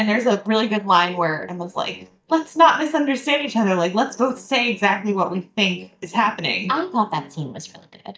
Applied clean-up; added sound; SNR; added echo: neural mask model DeepFilterNet 3.